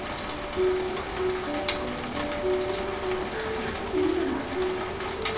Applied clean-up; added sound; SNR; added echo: none; Rain; 4 dB; reverberation time 1.2 s.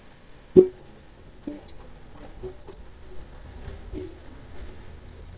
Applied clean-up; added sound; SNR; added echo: neural mask model DeepFilterNet 3.